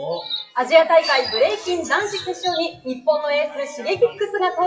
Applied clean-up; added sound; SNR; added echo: classical method WPE with log-MMSE.